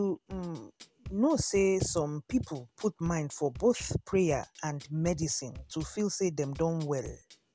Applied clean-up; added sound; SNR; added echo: none; Bass drum / Drum kit; 18 dB; none.